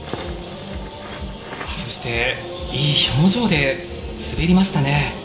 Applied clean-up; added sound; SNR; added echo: none; Crackle; 20 dB; reverberation time 0.6 s.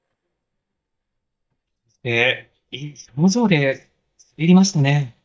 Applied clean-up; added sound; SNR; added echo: neural mask model DeepFilterNet 3.